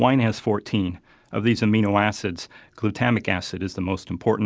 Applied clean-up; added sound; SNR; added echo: none; none; none; none.